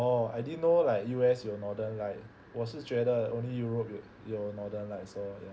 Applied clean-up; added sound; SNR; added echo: none; none; none; none.